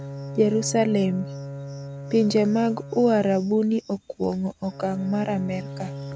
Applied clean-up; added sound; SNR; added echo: none; Bowed string instrument; 12 dB; none.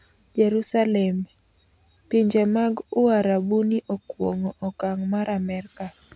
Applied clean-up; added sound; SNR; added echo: none; none; none; none.